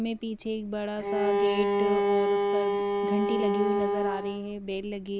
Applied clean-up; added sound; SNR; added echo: none; Bowed string instrument; -4 dB; none.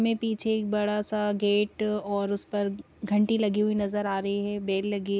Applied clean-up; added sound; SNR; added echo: none; none; none; none.